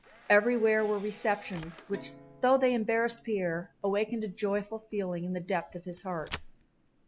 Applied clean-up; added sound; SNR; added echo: none; Guitar + Camera; 19 dB; none.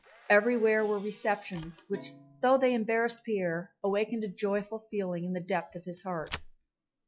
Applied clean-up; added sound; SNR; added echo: classical method log-MMSE.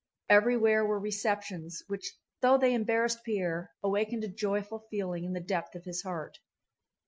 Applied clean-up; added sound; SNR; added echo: none; none; none; none.